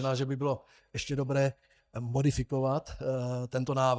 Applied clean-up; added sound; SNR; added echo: neural mask model DeepFilterNet 3.